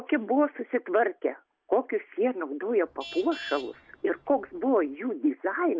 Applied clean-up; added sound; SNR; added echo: none; Traffic noise, roadway noise / Vehicle horn, car horn, honking; 19 dB; none.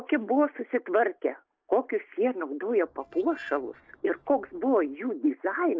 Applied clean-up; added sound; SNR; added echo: neural separator model SepFormer DNS4.